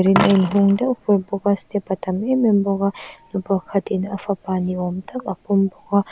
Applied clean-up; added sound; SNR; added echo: none; Coin (dropping); 13 dB; none.